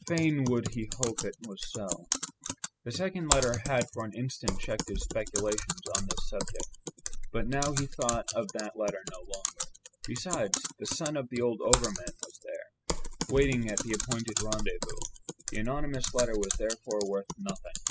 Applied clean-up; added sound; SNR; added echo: classical method spectral subtraction.